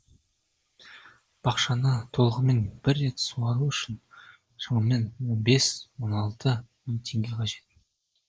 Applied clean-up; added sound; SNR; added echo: neural mask model Resemble Enhance denoiser.